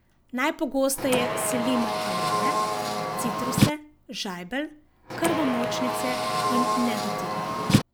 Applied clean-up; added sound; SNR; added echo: none; Car; -3 dB; none.